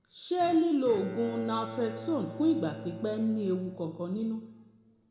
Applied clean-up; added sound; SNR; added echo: none; Bowed string instrument; 14 dB; reverberation time 0.8 s.